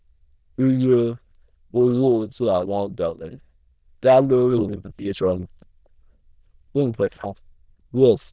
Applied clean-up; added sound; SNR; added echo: neural diffusion model UNIVERSE++.